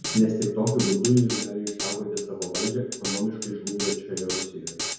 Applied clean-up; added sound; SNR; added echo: none; Drum kit; 7 dB; reverberation time 1.0 s.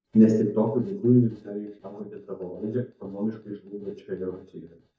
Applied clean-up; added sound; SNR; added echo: neural mask model DeepFilterNet 3.